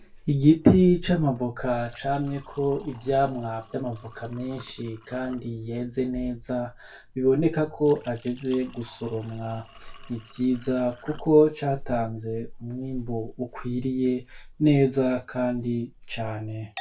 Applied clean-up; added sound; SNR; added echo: none; Chink, clink; 17 dB; reverberation time 0.2 s.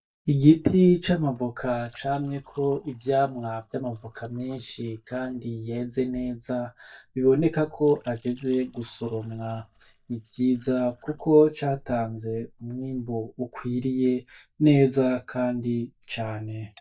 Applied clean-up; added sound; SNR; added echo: neural mask model DeepFilterNet 3.